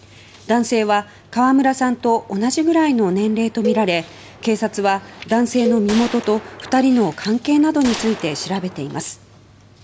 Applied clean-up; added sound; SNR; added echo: none; Gunshot, gunfire + Cowbell; 12 dB; none.